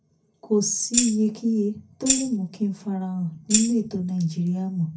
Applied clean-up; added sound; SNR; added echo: none; Tambourine; 1 dB; reverberation time 0.3 s.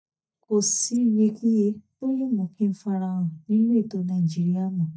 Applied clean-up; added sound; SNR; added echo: neural mask model DeepFilterNet 3.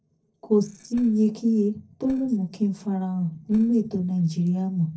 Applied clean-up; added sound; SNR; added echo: neural separator model SepFormer DNS4.